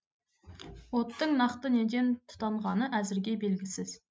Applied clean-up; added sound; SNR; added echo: none; none; none; none.